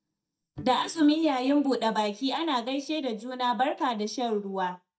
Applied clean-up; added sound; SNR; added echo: neural mask model DeepFilterNet 3.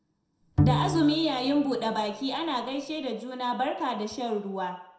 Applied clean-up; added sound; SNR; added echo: none; Bowed string instrument; 2 dB; reverberation time 0.5 s.